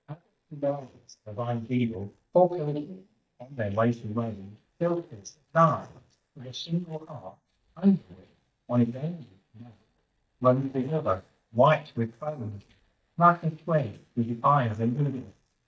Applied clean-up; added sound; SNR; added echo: neural mask model DeepFilterNet 3.